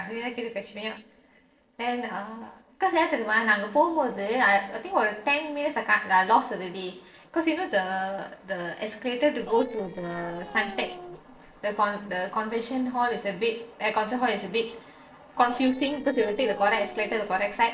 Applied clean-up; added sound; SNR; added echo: neural separator model SepFormer DNS4.